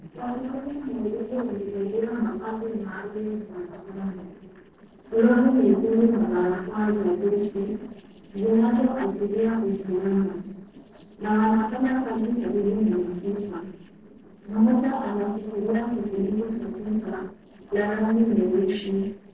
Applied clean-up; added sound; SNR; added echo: neural separator model SepFormer DNS4.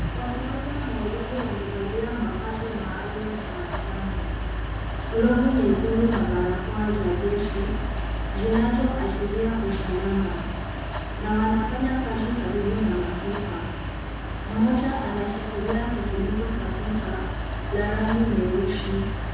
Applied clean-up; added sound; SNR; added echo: none; Mechanical fan; 3 dB; reverberation time 1.1 s.